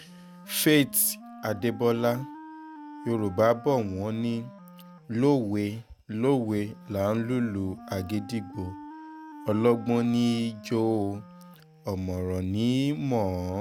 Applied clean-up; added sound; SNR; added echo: none; Wind instrument, woodwind instrument; 17 dB; none.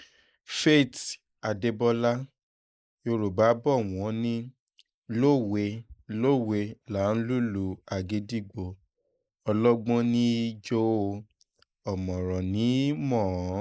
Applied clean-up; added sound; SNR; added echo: neural mask model Resemble Enhance denoiser.